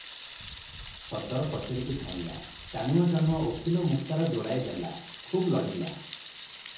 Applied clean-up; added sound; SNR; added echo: none; Thunder; 10 dB; reverberation time 0.7 s.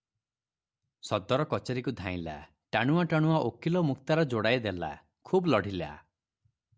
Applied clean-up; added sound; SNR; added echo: none; none; none; none.